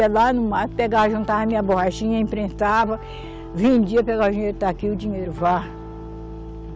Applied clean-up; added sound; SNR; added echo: none; Piano; 12 dB; none.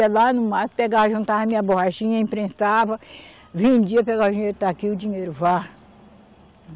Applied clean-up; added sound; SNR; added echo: none; none; none; none.